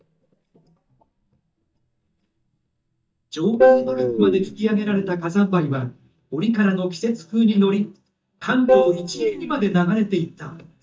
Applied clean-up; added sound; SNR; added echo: neural mask model DeepFilterNet 3.